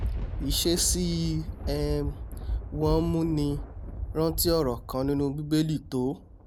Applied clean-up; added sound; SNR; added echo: none; Thunder; 5 dB; none.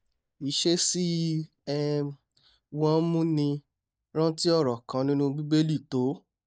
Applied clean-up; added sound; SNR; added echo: neural mask model DeepFilterNet 3.